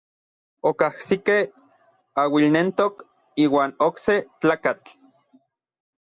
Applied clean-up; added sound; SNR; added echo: none; none; none; none.